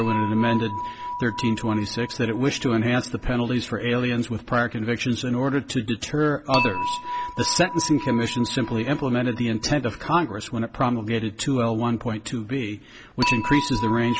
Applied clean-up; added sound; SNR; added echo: none; Dishes, pots, and pans / Chink, clink; 10 dB; none.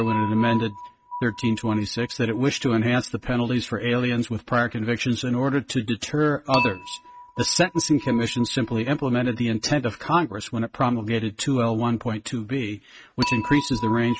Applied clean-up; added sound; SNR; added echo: neural mask model RNNoise.